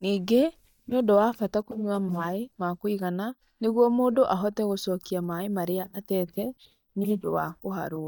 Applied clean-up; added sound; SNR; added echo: neural mask model DeepFilterNet 3.